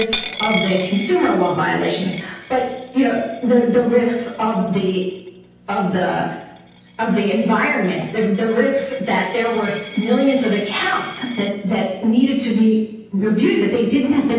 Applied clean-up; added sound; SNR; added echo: none; Coin (dropping); 14 dB; reverberation time 0.9 s.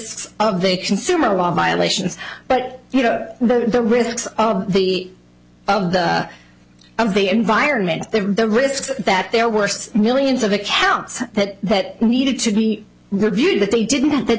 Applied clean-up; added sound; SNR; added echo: none; none; none; none.